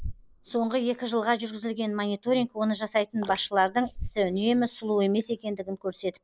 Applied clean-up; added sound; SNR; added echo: neural mask model Resemble Enhance denoiser.